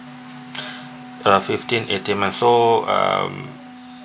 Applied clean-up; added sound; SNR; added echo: none; Wind instrument, woodwind instrument; 18 dB; none.